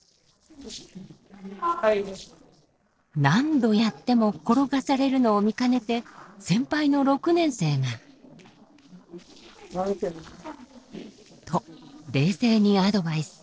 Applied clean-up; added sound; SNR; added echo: neural separator model SepFormer DNS4.